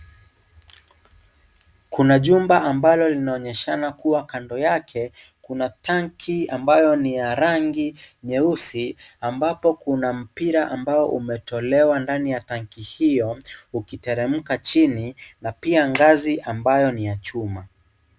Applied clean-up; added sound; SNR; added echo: none; none; none; none.